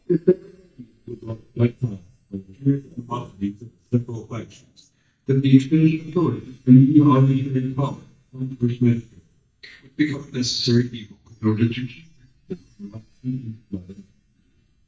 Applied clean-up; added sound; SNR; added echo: neural mask model DeepFilterNet 3.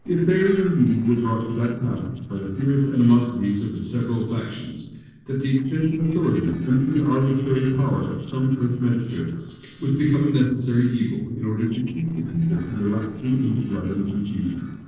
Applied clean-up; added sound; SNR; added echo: neural separator model SepFormer DNS4.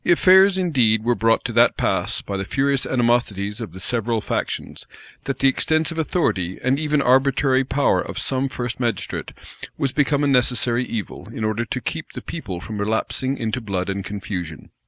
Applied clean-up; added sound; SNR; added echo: none; none; none; none.